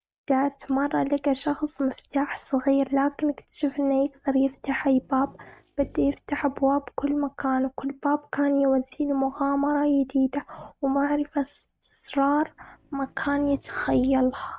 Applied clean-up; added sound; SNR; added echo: neural mask model RNNoise.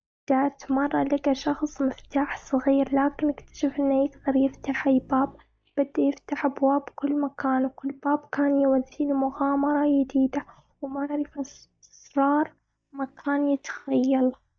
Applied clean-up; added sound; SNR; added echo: neural mask model DeepFilterNet 3.